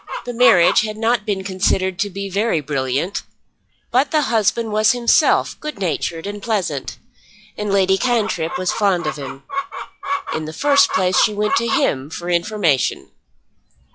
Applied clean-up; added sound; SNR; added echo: classical method log-MMSE.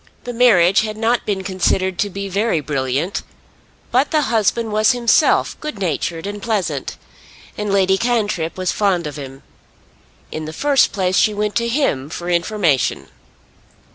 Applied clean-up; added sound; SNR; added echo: none; none; none; none.